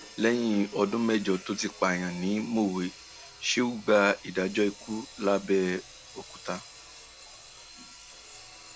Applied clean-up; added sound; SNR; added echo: none; Sawing; 19 dB; none.